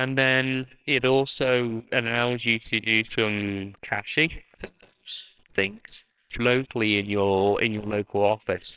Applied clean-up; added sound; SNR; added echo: neural separator model SepFormer WHAMR!.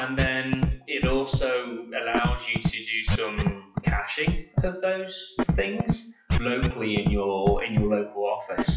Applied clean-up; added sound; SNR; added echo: classical method WPE with log-MMSE.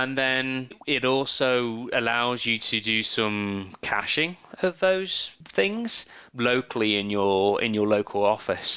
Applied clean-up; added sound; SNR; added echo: none; none; none; none.